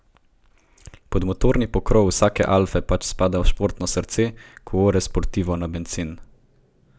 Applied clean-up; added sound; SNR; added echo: none; none; none; none.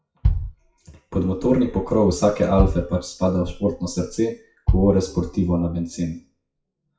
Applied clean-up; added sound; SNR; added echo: classical method WPE with log-MMSE.